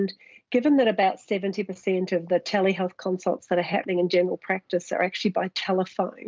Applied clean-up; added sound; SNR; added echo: none; none; none; none.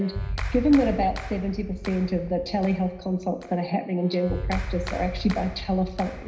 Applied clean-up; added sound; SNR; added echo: none; Clapping; 8 dB; reverberation time 0.9 s.